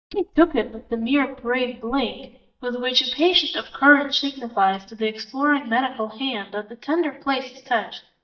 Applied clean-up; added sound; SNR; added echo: neural mask model DeepFilterNet 3.